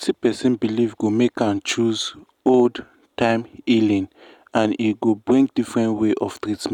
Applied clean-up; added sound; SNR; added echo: none; none; none; none.